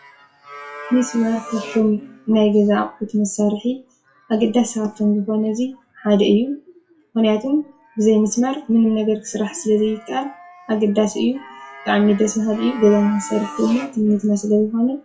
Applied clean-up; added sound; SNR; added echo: classical method WPE with log-MMSE.